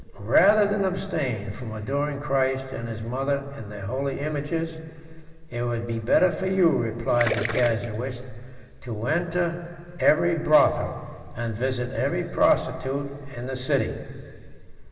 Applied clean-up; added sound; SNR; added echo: none; Gurgling; 7 dB; reverberation time 2.2 s.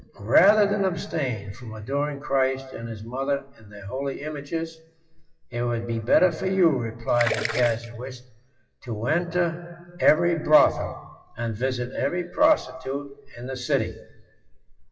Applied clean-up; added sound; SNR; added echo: classical method WPE with log-MMSE.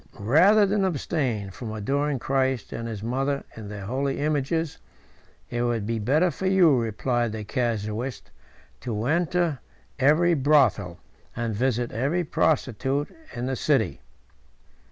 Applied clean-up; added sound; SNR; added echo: none; none; none; none.